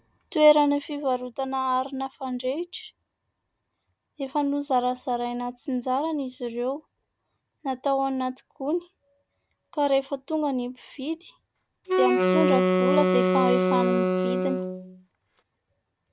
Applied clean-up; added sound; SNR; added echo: none; Wind instrument, woodwind instrument; -4 dB; none.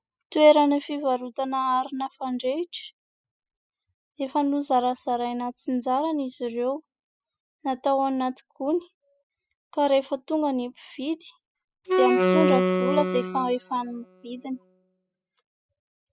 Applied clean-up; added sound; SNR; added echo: classical method spectral subtraction.